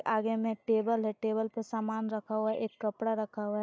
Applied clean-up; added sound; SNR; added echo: neural mask model DeepFilterNet 3.